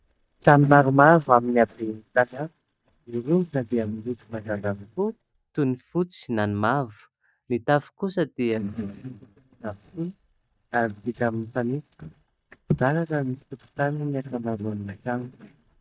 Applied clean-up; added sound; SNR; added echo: neural mask model DeepFilterNet 3.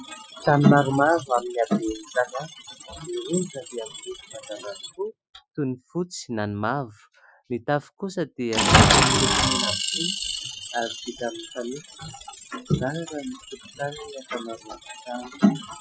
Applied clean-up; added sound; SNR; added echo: classical method Wiener filter.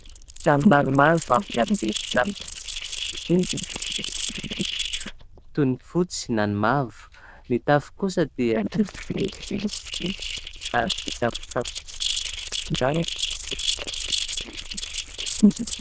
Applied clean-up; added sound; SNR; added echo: neural diffusion model UNIVERSE++.